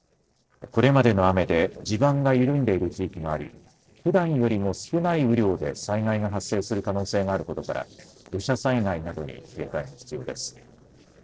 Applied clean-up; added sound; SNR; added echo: neural separator model SepFormer DNS4.